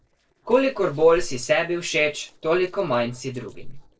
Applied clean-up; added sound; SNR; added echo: neural separator model SepFormer DNS4.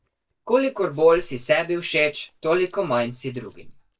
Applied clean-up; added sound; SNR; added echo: neural mask model DeepFilterNet 3.